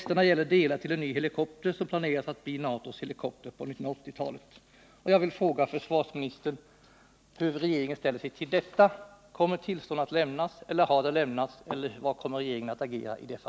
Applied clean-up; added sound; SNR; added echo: none; none; none; none.